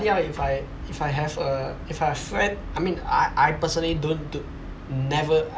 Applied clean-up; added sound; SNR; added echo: none; none; none; none.